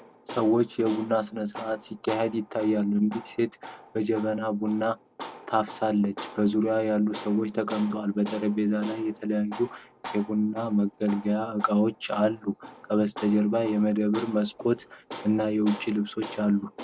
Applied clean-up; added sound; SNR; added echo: none; Tools; 17 dB; none.